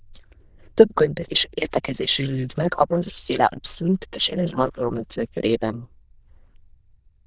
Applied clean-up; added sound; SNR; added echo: neural diffusion model UNIVERSE++.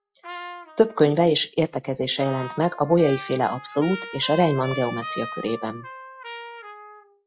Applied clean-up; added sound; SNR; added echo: classical method log-MMSE.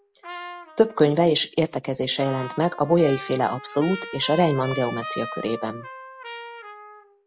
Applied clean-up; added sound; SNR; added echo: none; Trumpet; 14 dB; none.